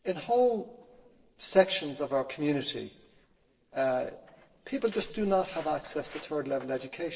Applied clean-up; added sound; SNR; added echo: neural separator model SepFormer DNS4.